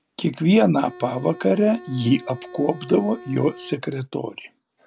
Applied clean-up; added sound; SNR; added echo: none; Organ; 18 dB; none.